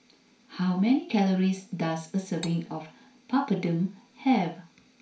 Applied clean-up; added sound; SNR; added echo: none; Cutlery, silverware; 16 dB; reverberation time 0.3 s.